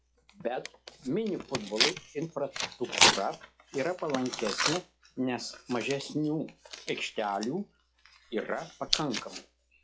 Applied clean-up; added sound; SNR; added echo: classical method log-MMSE.